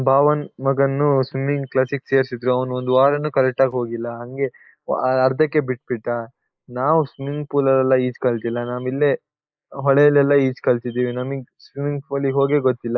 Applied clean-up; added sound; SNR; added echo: neural mask model Resemble Enhance denoiser.